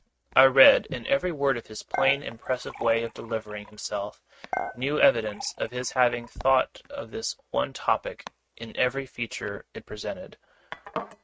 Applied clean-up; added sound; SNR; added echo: neural mask model RNNoise.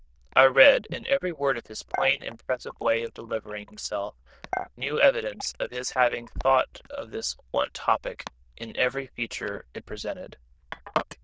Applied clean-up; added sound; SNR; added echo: neural diffusion model UNIVERSE++.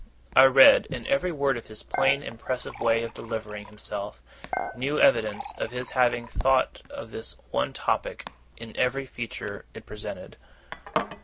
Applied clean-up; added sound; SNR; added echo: none; Dishes, pots, and pans / Chink, clink + Domestic sounds, home sounds; 12 dB; none.